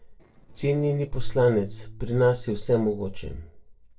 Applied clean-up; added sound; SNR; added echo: neural separator model SepFormer DNS4.